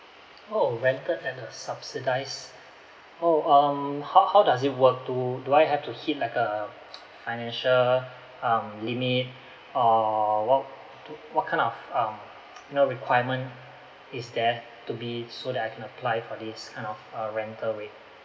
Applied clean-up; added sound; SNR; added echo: none; none; none; none.